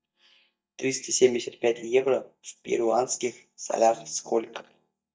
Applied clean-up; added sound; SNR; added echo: neural mask model DeepFilterNet 3.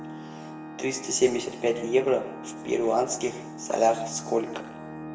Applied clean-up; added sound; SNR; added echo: none; Organ; 12 dB; reverberation time 0.8 s.